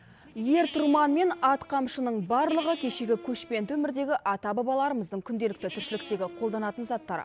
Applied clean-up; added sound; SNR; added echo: none; Livestock, farm animals, working animals; 16 dB; none.